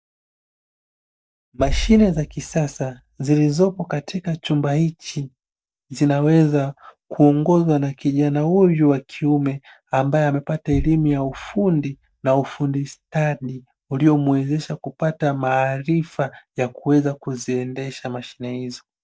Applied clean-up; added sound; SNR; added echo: neural mask model DeepFilterNet 3.